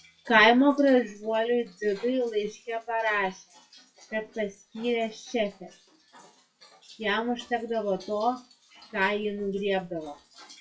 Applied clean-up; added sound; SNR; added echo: classical method WPE with log-MMSE.